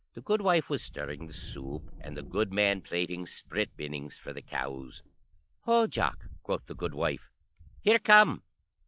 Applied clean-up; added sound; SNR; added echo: classical method log-MMSE.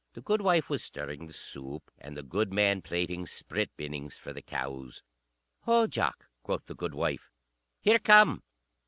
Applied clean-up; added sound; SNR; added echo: none; none; none; none.